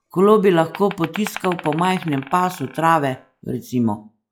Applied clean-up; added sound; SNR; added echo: classical method log-MMSE.